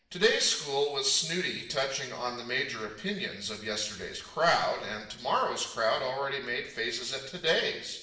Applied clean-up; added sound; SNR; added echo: none; none; none; reverberation time 0.8 s.